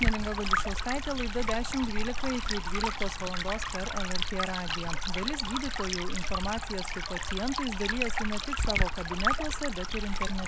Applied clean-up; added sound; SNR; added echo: none; Stream; -4 dB; none.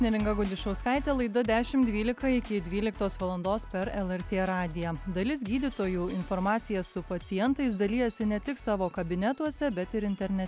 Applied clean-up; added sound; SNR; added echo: none; none; none; none.